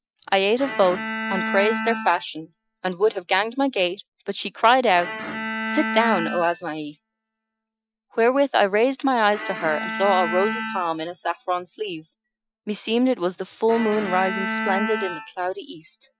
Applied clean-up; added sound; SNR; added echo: classical method Wiener filter.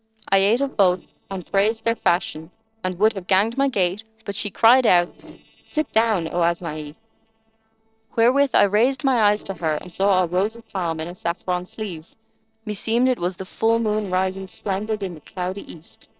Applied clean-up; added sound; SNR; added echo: neural separator model SepFormer DNS4.